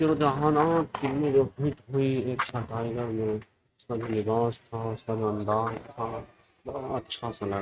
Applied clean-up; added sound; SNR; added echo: neural mask model RNNoise.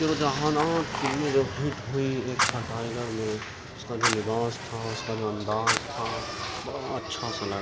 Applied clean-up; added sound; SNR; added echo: none; Fire; 6 dB; none.